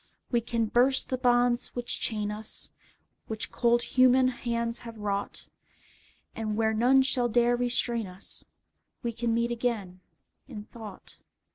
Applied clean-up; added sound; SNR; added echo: none; none; none; none.